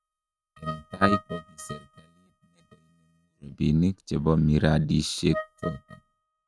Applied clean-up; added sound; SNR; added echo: neural mask model RNNoise.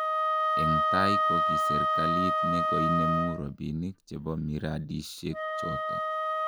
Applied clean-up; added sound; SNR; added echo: none; Wind instrument, woodwind instrument; -5 dB; none.